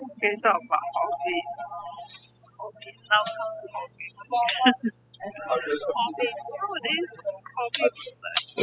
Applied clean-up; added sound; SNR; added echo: classical method spectral subtraction.